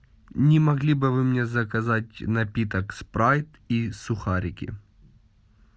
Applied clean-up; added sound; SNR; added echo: none; none; none; none.